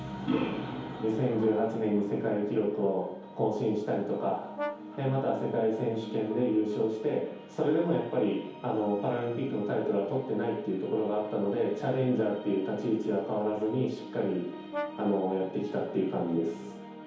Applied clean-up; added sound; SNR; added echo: none; Brass instrument; 13 dB; reverberation time 2.2 s.